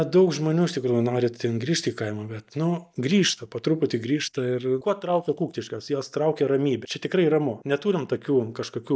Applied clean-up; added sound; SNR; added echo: neural mask model DeepFilterNet 3.